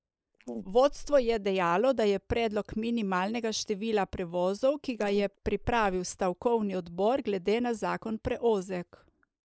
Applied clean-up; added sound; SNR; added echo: neural mask model Resemble Enhance denoiser.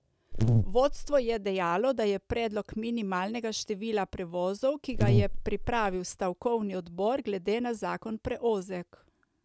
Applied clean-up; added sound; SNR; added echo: none; Buzz; -3 dB; none.